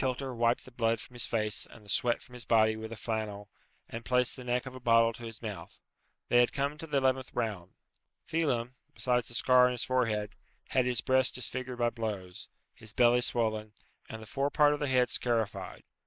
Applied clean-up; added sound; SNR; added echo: neural mask model Resemble Enhance denoiser.